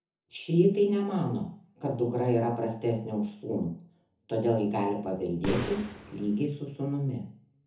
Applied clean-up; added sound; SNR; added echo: none; Boom; 7 dB; reverberation time 0.5 s.